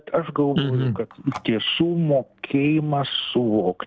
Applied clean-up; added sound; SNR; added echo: neural separator model SepFormer DNS4.